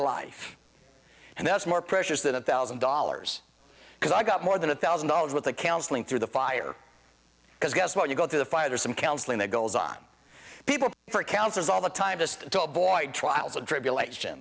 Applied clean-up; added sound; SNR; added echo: none; none; none; none.